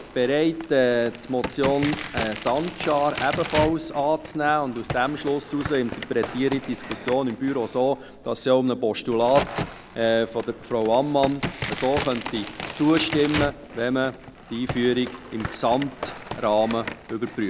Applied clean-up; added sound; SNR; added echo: none; Crack; 10 dB; none.